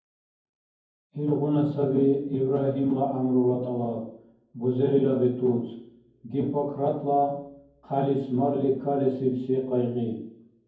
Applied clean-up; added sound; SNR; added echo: none; none; none; reverberation time 0.9 s.